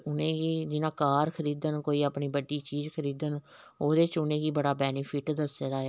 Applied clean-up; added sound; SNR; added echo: none; none; none; none.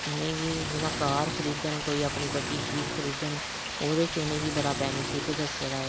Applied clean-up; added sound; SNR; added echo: none; Engine + Rain; 2 dB; none.